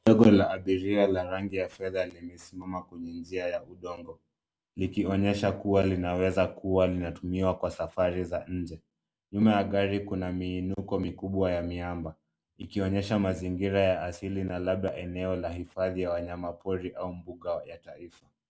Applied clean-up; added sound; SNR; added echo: none; none; none; none.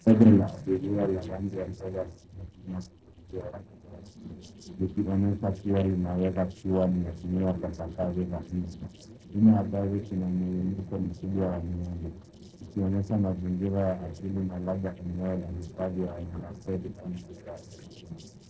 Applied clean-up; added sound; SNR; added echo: neural separator model SepFormer DNS4.